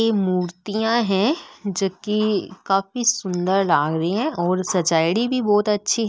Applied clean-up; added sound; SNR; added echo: none; none; none; none.